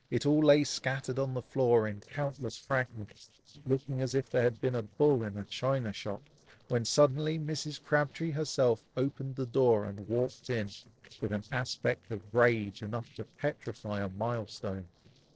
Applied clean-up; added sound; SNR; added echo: neural separator model SepFormer DNS4.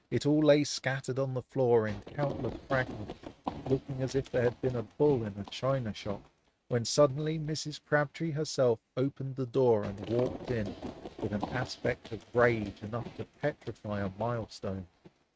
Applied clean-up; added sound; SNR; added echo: neural mask model RNNoise.